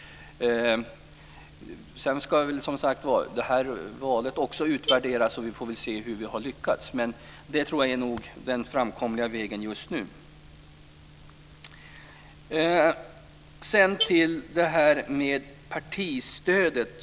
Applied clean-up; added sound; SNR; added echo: none; Alarm / Car; 16 dB; none.